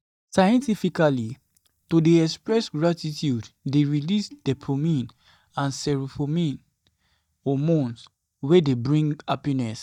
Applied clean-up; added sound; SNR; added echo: neural mask model DeepFilterNet 3.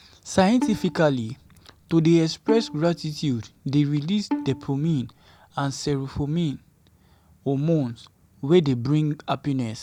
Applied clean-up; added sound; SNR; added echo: none; Bowed string instrument; 12 dB; none.